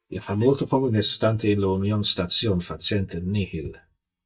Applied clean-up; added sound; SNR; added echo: neural mask model DeepFilterNet 3.